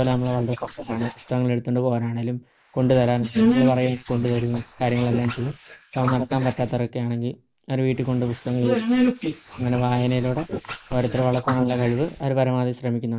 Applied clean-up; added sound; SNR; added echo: neural mask model Resemble Enhance denoiser.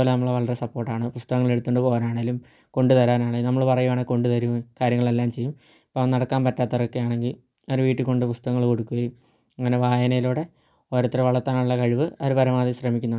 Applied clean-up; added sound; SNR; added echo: none; none; none; none.